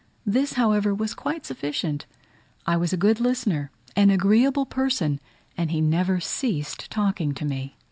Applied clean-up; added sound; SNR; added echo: none; none; none; none.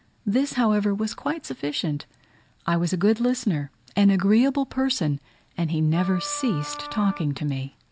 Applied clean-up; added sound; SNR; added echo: none; Wind instrument, woodwind instrument; 13 dB; none.